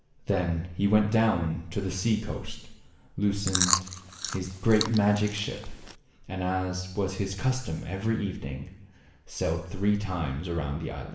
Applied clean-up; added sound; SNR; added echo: none; Chewing, mastication; 4 dB; reverberation time 0.8 s.